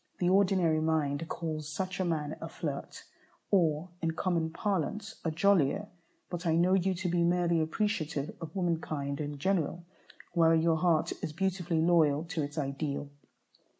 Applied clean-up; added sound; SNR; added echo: none; none; none; none.